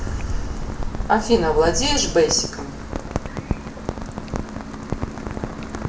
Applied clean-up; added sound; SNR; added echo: none; Rain; 3 dB; reverberation time 0.4 s.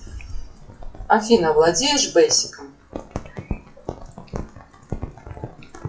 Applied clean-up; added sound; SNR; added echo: classical method WPE with log-MMSE.